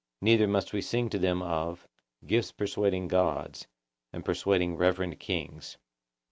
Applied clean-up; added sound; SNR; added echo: none; none; none; none.